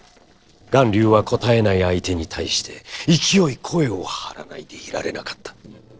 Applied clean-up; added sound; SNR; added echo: neural separator model SepFormer DNS4.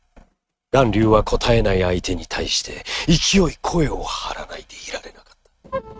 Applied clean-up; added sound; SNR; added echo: neural mask model RNNoise.